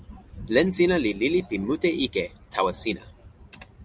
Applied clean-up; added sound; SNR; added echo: none; none; none; none.